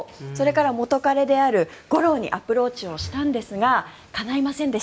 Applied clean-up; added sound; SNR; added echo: none; none; none; none.